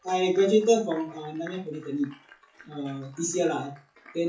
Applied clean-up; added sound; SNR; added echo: classical method WPE with log-MMSE.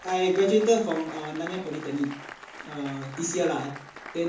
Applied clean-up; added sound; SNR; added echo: none; Applause; 15 dB; reverberation time 0.6 s.